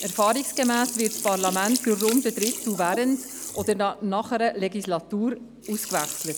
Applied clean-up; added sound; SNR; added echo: none; Sink (filling or washing); 8 dB; none.